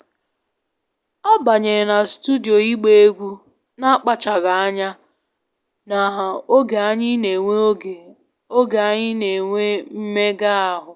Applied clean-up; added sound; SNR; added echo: none; none; none; none.